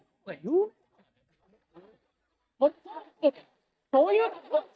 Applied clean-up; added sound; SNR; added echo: neural mask model DeepFilterNet 3.